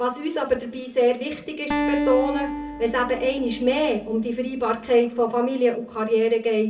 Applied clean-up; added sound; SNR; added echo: none; Acoustic guitar; 7 dB; reverberation time 0.3 s.